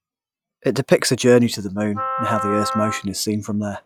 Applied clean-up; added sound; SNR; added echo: classical method log-MMSE.